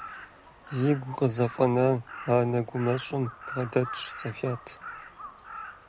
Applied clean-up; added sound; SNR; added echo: none; Crow; 14 dB; none.